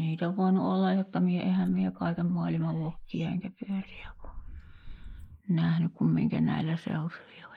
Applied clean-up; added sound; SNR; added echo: neural mask model Resemble Enhance denoiser.